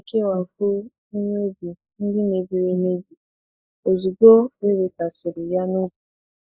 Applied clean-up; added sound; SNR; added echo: neural mask model Resemble Enhance denoiser.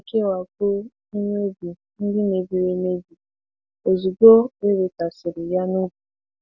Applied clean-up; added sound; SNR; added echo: none; none; none; none.